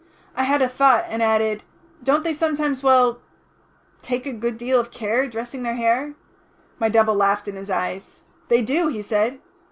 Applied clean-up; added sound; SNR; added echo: none; none; none; none.